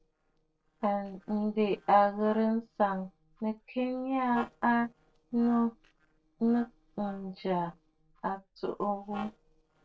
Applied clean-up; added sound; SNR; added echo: neural separator model SepFormer DNS4.